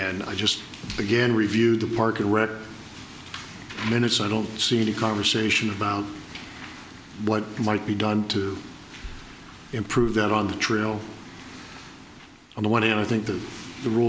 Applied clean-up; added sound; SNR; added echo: none; none; none; none.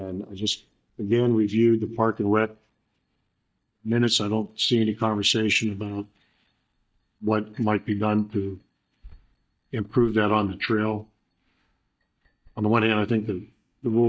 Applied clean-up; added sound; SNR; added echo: neural mask model DeepFilterNet 3.